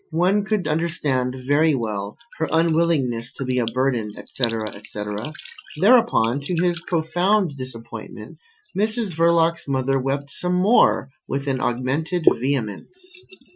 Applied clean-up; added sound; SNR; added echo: classical method Wiener filter.